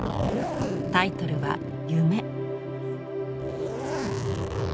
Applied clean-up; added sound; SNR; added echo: none; Zipper (clothing); 4 dB; none.